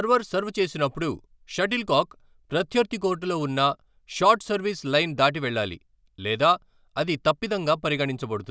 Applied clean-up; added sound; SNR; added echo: none; none; none; none.